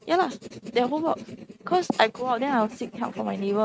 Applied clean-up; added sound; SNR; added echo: neural mask model RNNoise.